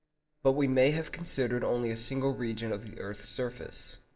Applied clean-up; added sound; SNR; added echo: neural separator model SepFormer DNS4.